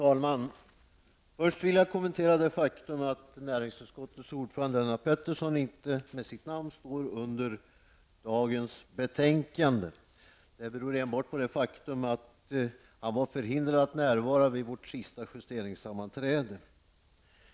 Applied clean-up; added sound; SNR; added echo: none; none; none; none.